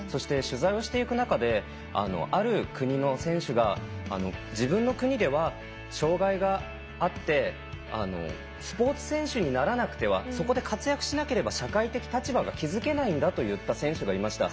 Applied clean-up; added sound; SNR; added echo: none; none; none; none.